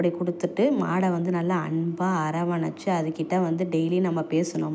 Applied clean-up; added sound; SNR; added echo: none; none; none; none.